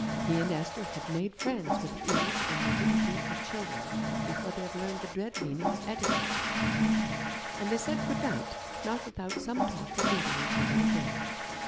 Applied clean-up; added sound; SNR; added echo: none; Toilet flush / Water; -5 dB; none.